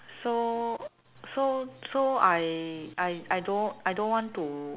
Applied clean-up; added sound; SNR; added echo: none; none; none; none.